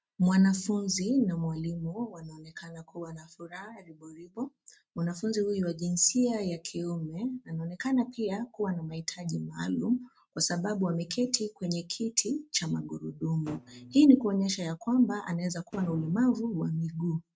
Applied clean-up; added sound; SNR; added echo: neural mask model RNNoise.